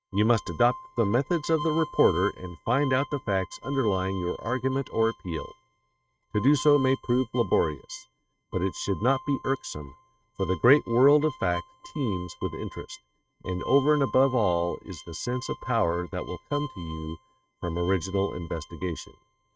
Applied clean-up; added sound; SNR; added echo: neural mask model RNNoise.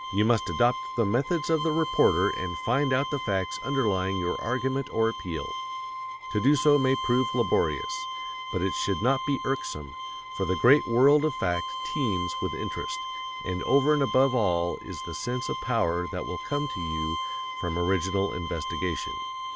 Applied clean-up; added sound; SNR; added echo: none; Bowed string instrument; 7 dB; none.